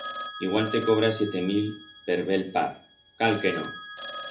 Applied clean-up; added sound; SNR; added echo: none; Telephone; 12 dB; reverberation time 0.3 s.